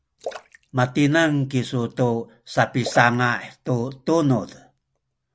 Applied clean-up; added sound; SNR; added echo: none; Splash, splatter; 19 dB; none.